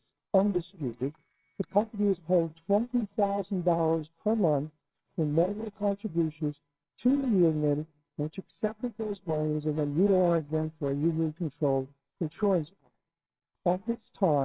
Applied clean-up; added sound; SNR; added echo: neural separator model SepFormer WHAMR!.